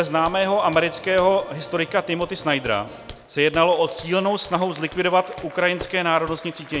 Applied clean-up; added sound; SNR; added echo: none; Applause + Walk, footsteps; 19 dB; none.